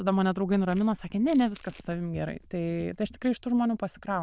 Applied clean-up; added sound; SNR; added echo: neural diffusion model UNIVERSE++.